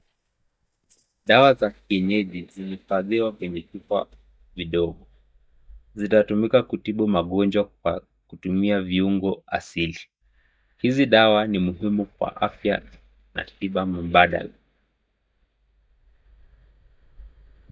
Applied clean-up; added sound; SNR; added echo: neural mask model DeepFilterNet 3.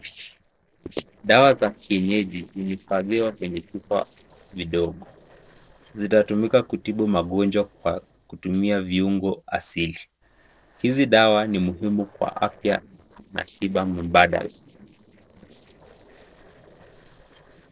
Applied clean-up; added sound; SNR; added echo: neural separator model SepFormer DNS4.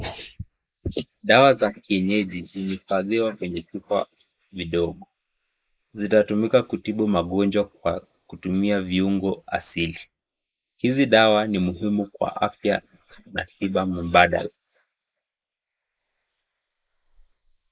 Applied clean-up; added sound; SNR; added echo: neural mask model Resemble Enhance denoiser.